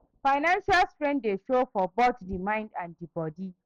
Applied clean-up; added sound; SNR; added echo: none; none; none; none.